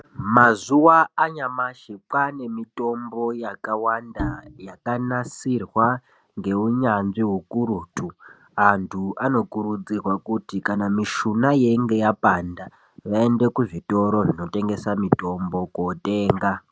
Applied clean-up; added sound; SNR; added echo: neural mask model RNNoise.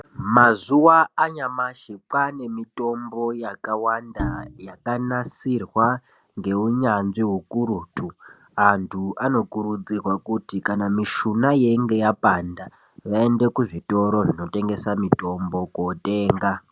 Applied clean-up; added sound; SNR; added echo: none; Bowed string instrument; 9 dB; none.